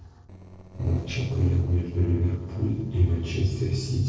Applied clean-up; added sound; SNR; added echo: neural separator model SepFormer DNS4.